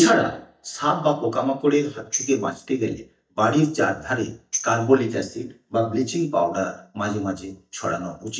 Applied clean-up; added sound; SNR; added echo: neural mask model DeepFilterNet 3.